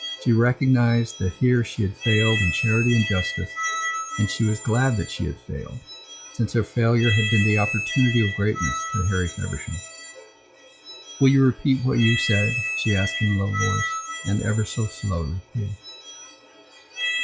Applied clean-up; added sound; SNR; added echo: classical method log-MMSE.